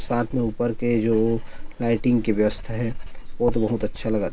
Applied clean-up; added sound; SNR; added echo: none; Writing; 6 dB; none.